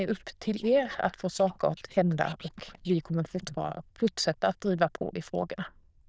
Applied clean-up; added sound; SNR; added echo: neural diffusion model UNIVERSE++.